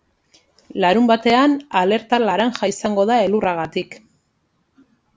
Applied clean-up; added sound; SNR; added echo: none; none; none; none.